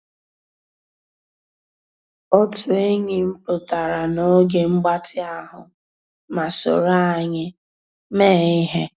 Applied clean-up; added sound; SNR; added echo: none; none; none; none.